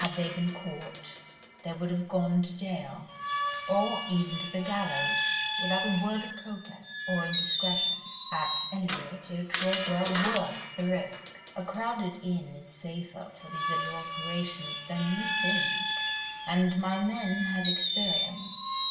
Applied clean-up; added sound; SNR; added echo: none; Screech; 1 dB; reverberation time 0.8 s.